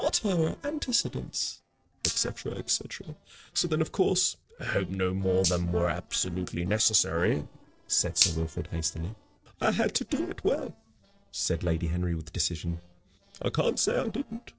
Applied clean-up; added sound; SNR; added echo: neural separator model SepFormer DNS4.